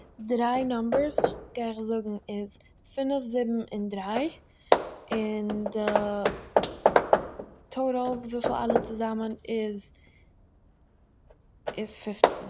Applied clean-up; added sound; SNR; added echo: none; Hammer / Wood; 0 dB; none.